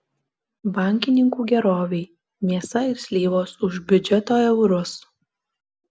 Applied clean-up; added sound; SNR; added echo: none; none; none; none.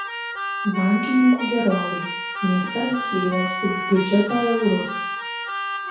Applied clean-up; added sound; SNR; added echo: none; Keyboard (musical); 5 dB; reverberation time 0.6 s.